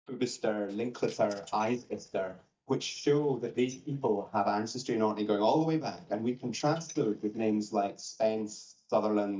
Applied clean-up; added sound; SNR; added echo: neural mask model DeepFilterNet 3.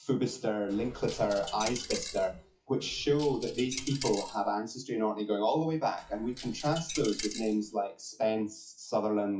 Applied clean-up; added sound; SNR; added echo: classical method WPE with log-MMSE.